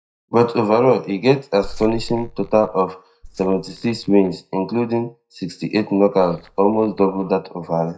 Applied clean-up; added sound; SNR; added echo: neural mask model DeepFilterNet 3.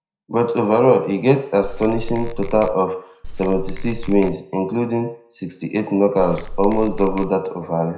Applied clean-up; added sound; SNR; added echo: none; Squeak / Tools; 6 dB; reverberation time 0.4 s.